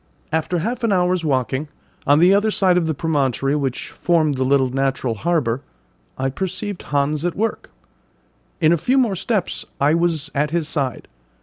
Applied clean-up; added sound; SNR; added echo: none; none; none; none.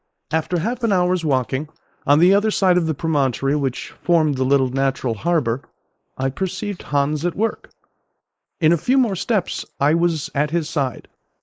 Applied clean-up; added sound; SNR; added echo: neural mask model Resemble Enhance denoiser.